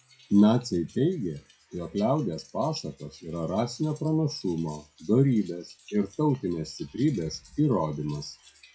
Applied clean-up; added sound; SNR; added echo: classical method WPE with log-MMSE.